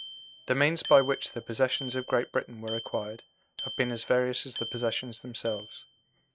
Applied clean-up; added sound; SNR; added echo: neural mask model RNNoise.